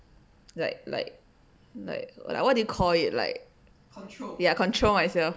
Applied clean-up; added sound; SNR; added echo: none; none; none; none.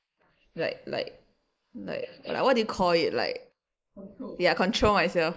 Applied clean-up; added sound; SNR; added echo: neural mask model Resemble Enhance denoiser.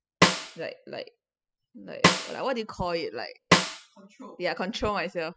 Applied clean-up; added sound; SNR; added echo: classical method spectral subtraction.